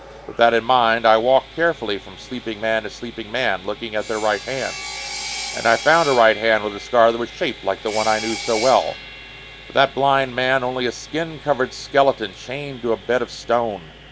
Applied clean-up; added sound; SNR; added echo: none; Sawing; 14 dB; none.